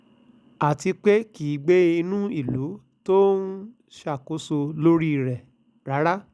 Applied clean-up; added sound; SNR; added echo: none; none; none; none.